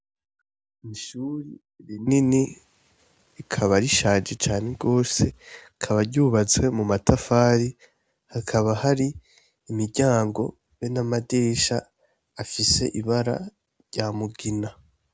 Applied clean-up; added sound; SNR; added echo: none; none; none; none.